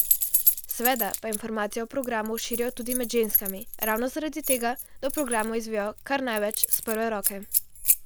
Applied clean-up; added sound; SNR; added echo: none; Keys jangling; 0 dB; none.